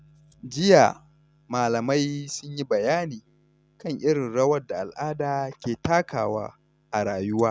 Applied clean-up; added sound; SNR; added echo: none; none; none; none.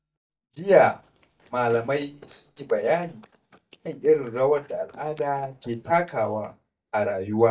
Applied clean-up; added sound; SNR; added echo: neural mask model DeepFilterNet 3.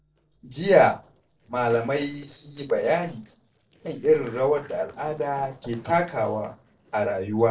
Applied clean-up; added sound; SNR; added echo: neural separator model SepFormer DNS4.